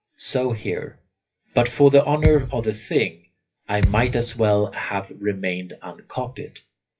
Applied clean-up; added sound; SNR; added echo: classical method WPE with log-MMSE.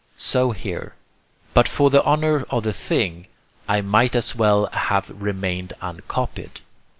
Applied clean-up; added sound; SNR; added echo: none; none; none; none.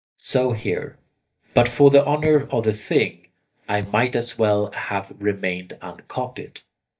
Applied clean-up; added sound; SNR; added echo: neural mask model DeepFilterNet 3.